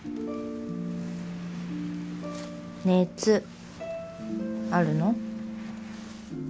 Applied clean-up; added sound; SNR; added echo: none; none; none; none.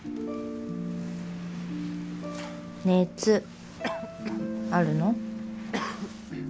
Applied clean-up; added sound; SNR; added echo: none; Cough; 13 dB; none.